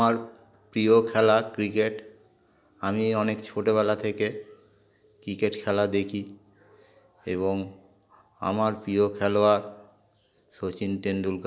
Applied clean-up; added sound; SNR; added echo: none; none; none; none.